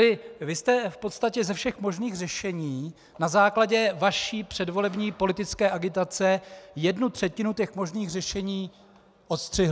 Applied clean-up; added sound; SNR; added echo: none; none; none; none.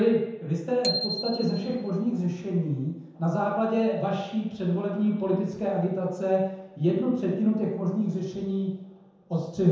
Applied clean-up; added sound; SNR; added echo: none; Bicycle bell; 10 dB; reverberation time 0.9 s.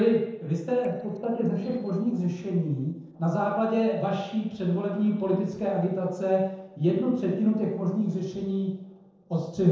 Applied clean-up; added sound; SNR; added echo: neural separator model SepFormer DNS4.